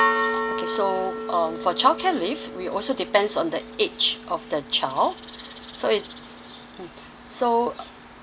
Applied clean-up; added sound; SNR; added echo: none; Church bell; 6 dB; none.